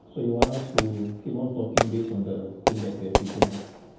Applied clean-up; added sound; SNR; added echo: none; Fireworks; -2 dB; reverberation time 0.9 s.